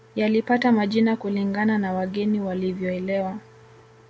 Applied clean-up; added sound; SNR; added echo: none; none; none; none.